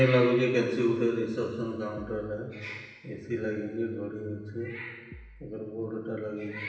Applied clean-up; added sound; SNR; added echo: none; Bass drum; 18 dB; reverberation time 1.2 s.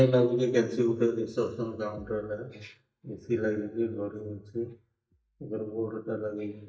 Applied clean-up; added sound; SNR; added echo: neural mask model DeepFilterNet 3.